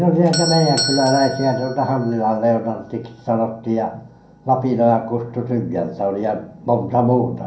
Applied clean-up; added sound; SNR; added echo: none; Doorbell; 13 dB; reverberation time 0.6 s.